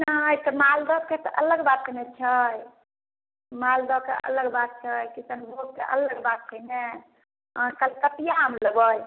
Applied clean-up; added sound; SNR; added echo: none; none; none; none.